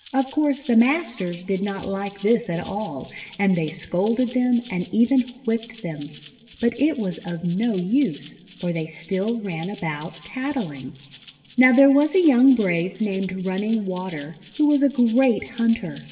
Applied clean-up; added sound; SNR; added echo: none; Rattle (instrument); 18 dB; reverberation time 1.7 s.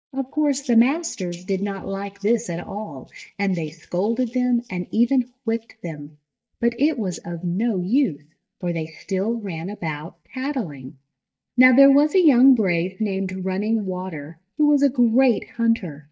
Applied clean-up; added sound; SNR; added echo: neural mask model DeepFilterNet 3.